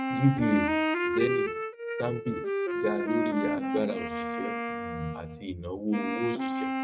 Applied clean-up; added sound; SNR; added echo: neural mask model RNNoise.